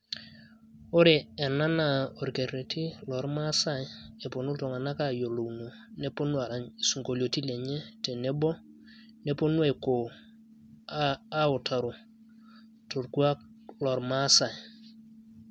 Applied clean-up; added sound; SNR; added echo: none; none; none; none.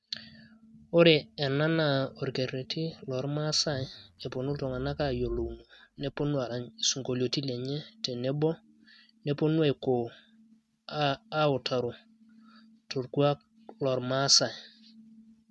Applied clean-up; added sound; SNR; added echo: neural mask model RNNoise.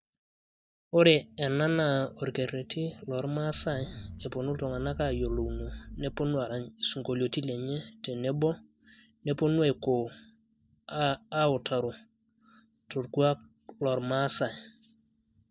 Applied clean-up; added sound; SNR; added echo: neural mask model DeepFilterNet 3.